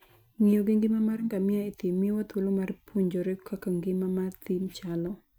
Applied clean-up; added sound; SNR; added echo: none; none; none; none.